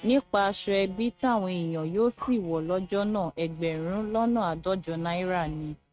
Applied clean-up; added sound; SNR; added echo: neural mask model RNNoise.